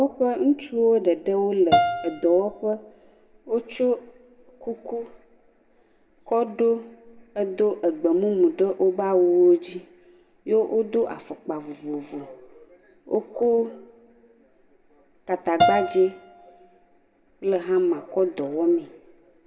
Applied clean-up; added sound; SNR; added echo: none; Piano; 4 dB; reverberation time 0.6 s.